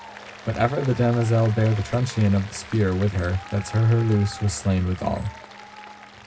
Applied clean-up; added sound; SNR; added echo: none; Applause; 17 dB; reverberation time 0.4 s.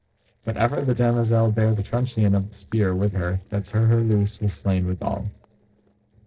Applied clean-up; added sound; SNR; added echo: neural separator model SepFormer DNS4.